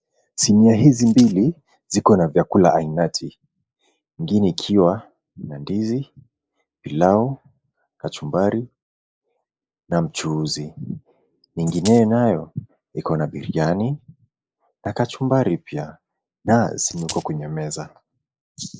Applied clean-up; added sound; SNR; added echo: neural mask model Resemble Enhance denoiser.